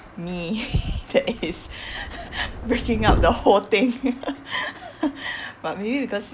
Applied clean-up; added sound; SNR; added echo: none; Subway, metro, underground; 3 dB; none.